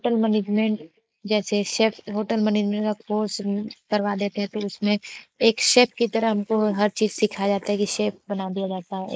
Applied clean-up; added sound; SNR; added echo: neural mask model Resemble Enhance denoiser.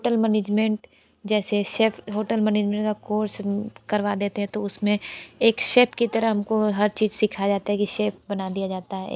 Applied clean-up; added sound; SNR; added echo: none; none; none; none.